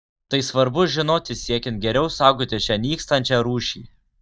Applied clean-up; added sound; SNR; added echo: neural mask model DeepFilterNet 3.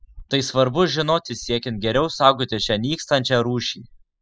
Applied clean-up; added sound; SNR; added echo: classical method spectral subtraction.